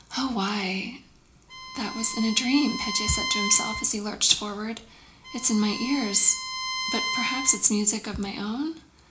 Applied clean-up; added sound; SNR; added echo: none; Bowed string instrument; 7 dB; reverberation time 0.4 s.